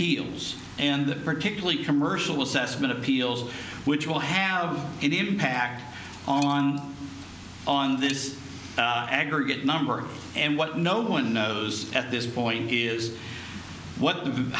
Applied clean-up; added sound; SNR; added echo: none; Dishes, pots, and pans; 19 dB; none.